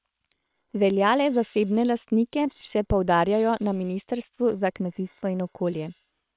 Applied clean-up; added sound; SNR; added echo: neural separator model SepFormer WHAM!.